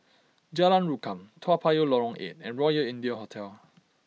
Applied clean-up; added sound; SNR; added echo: none; none; none; none.